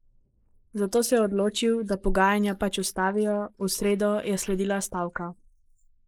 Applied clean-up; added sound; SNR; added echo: neural mask model Resemble Enhance denoiser.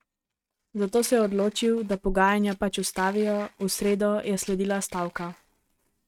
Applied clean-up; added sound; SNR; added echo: neural mask model RNNoise.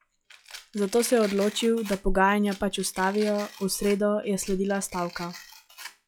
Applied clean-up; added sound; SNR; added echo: classical method log-MMSE.